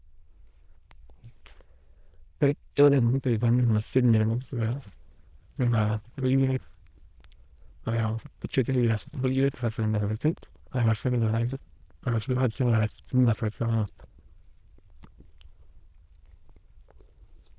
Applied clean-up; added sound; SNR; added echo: neural diffusion model UNIVERSE++.